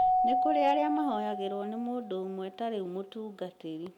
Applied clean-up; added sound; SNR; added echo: none; Keyboard (musical); -1 dB; none.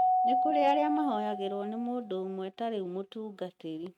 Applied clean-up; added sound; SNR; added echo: neural mask model RNNoise.